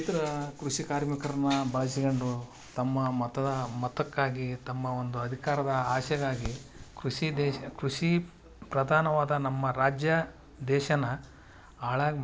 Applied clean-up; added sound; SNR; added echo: none; none; none; none.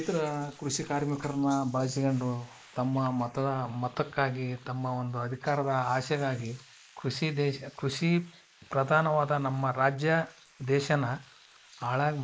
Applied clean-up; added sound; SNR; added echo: neural mask model Resemble Enhance denoiser.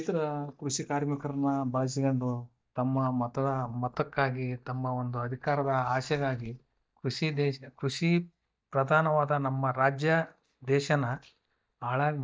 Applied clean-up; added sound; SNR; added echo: neural mask model DeepFilterNet 3.